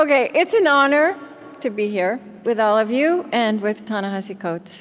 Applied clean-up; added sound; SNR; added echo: none; none; none; none.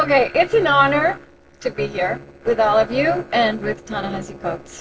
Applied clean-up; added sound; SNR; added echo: neural separator model SepFormer DNS4.